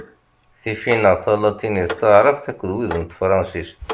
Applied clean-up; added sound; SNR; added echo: none; Clock; 16 dB; none.